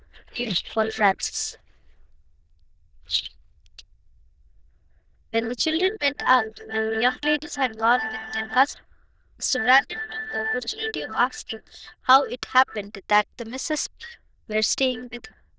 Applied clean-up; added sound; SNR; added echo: neural diffusion model UNIVERSE++.